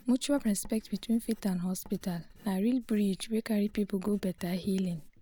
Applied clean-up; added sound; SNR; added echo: none; Writing; 20 dB; none.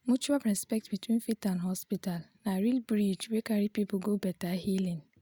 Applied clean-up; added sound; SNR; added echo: none; none; none; none.